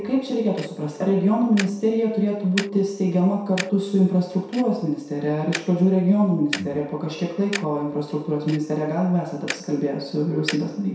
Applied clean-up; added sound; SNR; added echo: none; Tick-tock; 16 dB; reverberation time 0.7 s.